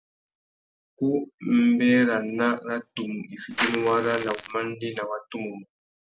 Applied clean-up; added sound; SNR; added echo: none; Crackle; 4 dB; none.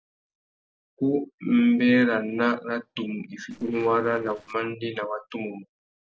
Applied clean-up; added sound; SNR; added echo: neural separator model SepFormer DNS4.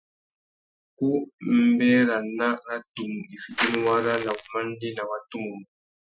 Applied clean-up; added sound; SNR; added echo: classical method Wiener filter.